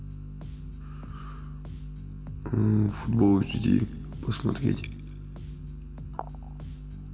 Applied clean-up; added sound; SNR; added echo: none; Bass guitar; 16 dB; reverberation time 1.2 s.